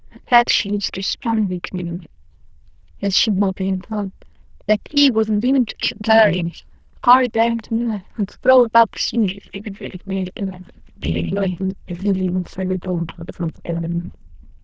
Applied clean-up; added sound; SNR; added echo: neural diffusion model UNIVERSE++.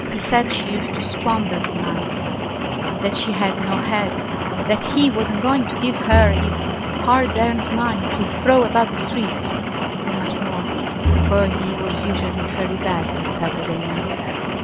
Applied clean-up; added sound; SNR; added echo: none; Rain + Bowed string instrument; 0 dB; none.